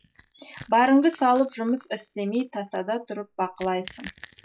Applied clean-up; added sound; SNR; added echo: classical method log-MMSE.